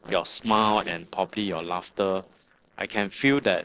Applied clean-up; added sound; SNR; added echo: neural separator model SepFormer DNS4.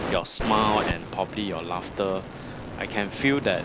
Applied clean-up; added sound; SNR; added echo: none; Fire; 6 dB; none.